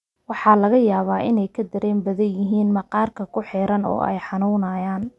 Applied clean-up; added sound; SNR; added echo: none; none; none; none.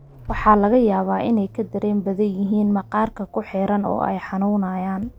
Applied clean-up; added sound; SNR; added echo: none; Accelerating, revving, vroom; 19 dB; none.